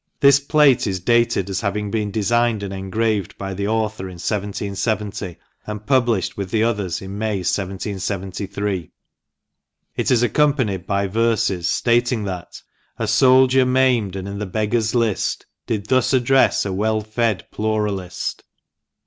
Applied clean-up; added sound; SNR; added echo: none; none; none; none.